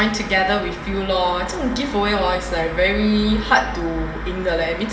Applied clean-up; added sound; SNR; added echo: none; none; none; reverberation time 1.7 s.